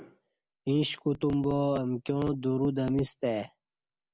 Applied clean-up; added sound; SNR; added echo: none; none; none; none.